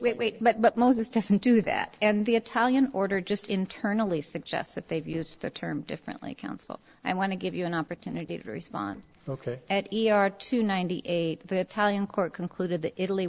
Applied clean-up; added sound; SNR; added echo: neural separator model SepFormer DNS4.